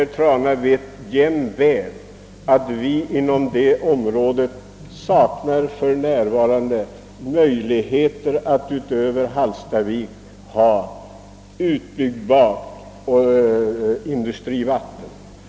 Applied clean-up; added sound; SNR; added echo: none; none; none; none.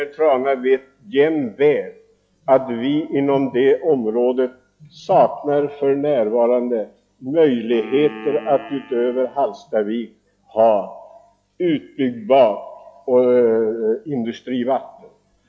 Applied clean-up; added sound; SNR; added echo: classical method log-MMSE.